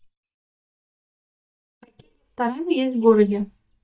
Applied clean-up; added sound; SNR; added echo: neural mask model DeepFilterNet 3.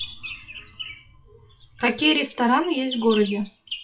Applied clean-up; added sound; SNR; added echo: classical method WPE with log-MMSE.